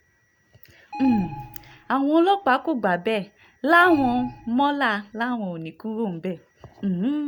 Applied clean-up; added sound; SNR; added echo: none; Alarm; 13 dB; none.